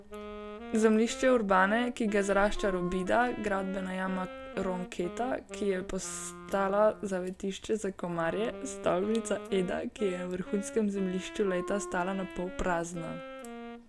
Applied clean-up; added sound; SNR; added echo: none; Wind instrument, woodwind instrument; 13 dB; none.